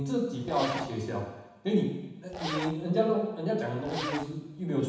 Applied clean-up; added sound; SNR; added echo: none; Zipper (clothing); 9 dB; reverberation time 1.1 s.